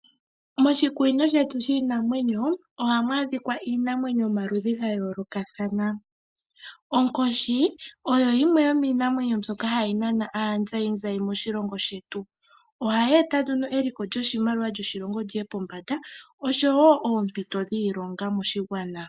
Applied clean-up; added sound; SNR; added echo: neural mask model Resemble Enhance denoiser.